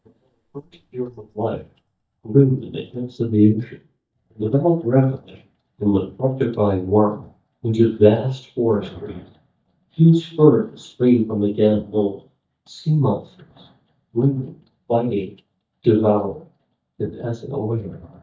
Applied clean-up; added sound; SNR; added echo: neural mask model DeepFilterNet 3.